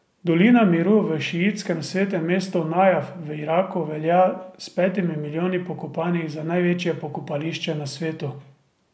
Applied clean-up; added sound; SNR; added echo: none; none; none; none.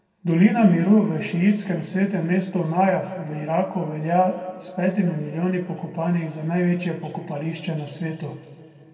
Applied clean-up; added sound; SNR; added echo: none; none; none; reverberation time 2.3 s.